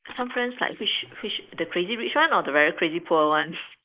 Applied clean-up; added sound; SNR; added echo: neural mask model Resemble Enhance denoiser.